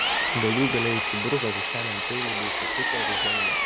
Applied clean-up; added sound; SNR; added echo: none; Engine; -4 dB; none.